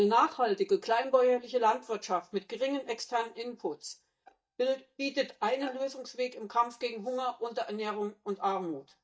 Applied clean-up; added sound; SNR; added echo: neural mask model DeepFilterNet 3.